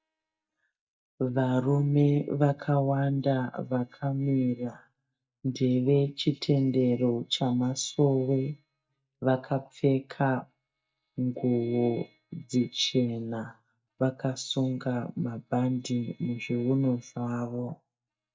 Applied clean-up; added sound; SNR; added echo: neural mask model DeepFilterNet 3.